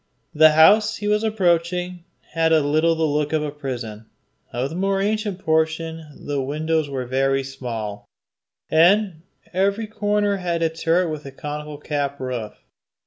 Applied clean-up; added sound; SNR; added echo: none; none; none; none.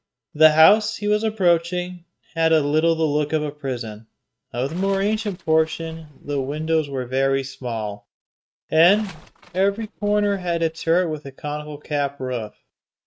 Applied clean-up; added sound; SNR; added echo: neural mask model RNNoise.